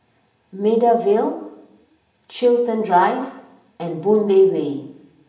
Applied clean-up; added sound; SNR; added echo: none; none; none; reverberation time 0.8 s.